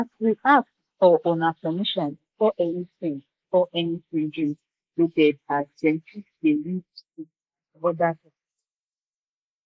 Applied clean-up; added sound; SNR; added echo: neural mask model Resemble Enhance denoiser.